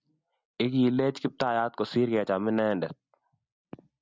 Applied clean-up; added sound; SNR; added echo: none; none; none; none.